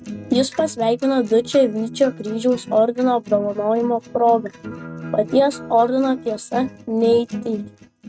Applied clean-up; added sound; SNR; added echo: neural mask model RNNoise.